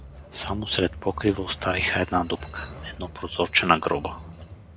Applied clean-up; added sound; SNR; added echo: none; Train; 14 dB; none.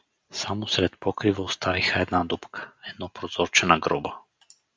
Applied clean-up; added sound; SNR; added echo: none; none; none; none.